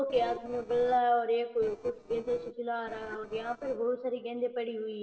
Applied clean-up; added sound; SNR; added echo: neural separator model SepFormer DNS4.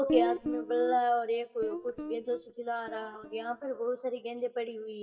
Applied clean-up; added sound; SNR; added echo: neural mask model DeepFilterNet 3.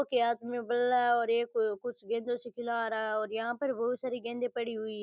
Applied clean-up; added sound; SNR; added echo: none; none; none; none.